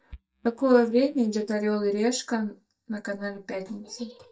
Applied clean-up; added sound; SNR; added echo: neural mask model DeepFilterNet 3.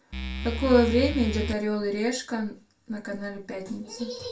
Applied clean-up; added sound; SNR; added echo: none; Musical instrument; 3 dB; reverberation time 0.2 s.